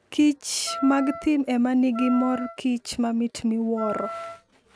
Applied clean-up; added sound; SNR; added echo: none; Wind instrument, woodwind instrument; 12 dB; none.